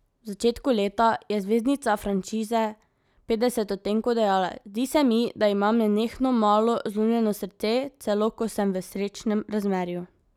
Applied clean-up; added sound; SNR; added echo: none; none; none; none.